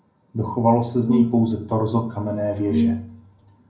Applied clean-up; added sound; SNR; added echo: none; Brass instrument; 1 dB; reverberation time 0.5 s.